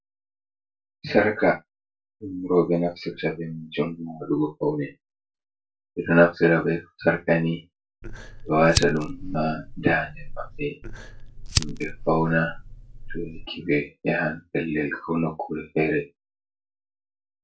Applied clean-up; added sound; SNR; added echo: none; Fire; 6 dB; reverberation time 0.2 s.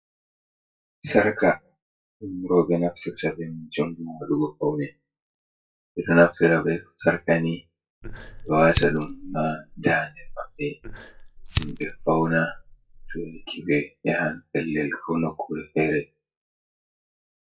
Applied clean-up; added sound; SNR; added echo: classical method WPE with log-MMSE.